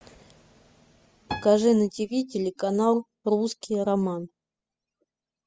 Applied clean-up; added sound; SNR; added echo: classical method spectral subtraction.